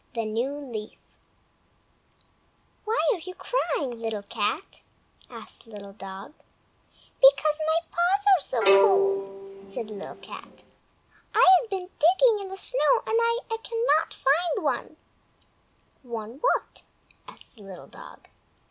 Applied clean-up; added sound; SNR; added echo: none; Bowed string instrument; -2 dB; none.